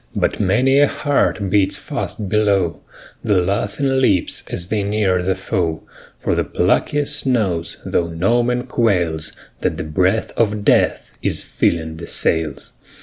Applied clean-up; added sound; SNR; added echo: none; none; none; none.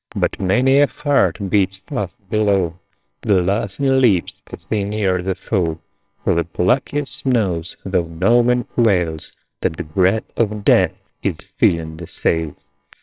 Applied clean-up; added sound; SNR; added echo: neural separator model SepFormer WHAMR!.